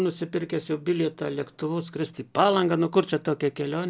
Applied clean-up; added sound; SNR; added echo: none; none; none; none.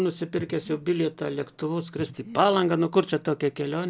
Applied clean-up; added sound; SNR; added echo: none; Breathing; 16 dB; none.